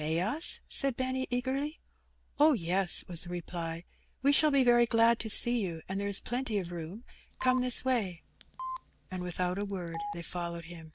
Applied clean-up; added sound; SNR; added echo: none; Telephone; 12 dB; none.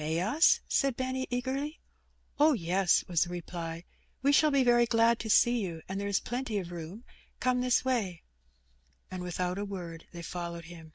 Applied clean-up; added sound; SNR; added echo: none; none; none; none.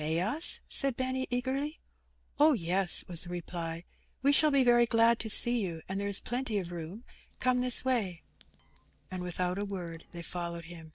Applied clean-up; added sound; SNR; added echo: neural separator model SepFormer DNS4.